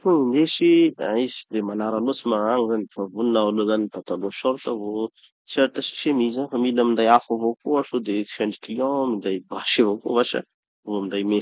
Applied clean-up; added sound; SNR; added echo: none; none; none; none.